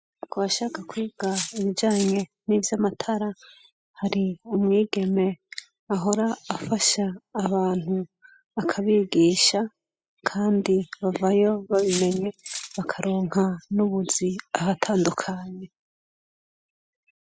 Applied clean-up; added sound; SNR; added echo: classical method spectral subtraction.